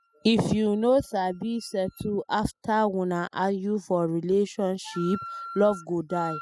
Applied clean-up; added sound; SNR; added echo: classical method spectral subtraction.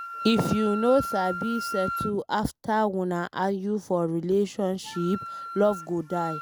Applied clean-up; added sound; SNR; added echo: none; Wind instrument, woodwind instrument; 10 dB; none.